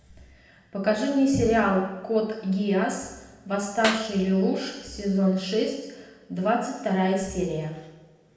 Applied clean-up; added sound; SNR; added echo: none; Clapping; 10 dB; reverberation time 0.9 s.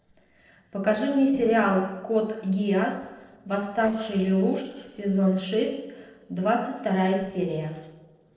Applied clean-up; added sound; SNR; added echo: neural separator model SepFormer DNS4.